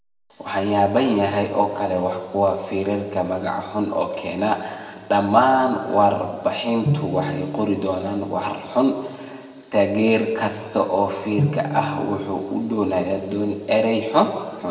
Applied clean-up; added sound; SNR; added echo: none; Bowed string instrument; 8 dB; reverberation time 1.5 s.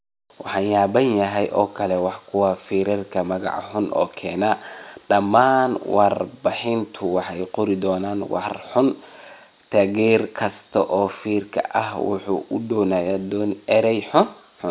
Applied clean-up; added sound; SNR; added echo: none; none; none; none.